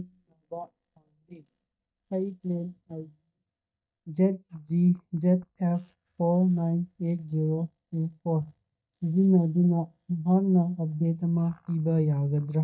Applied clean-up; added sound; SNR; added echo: neural mask model DeepFilterNet 3.